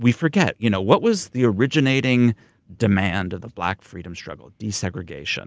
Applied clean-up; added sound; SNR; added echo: none; none; none; none.